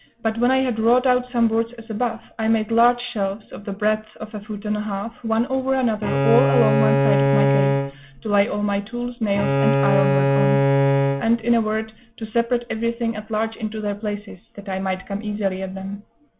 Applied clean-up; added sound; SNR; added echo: none; Bowed string instrument; -3 dB; none.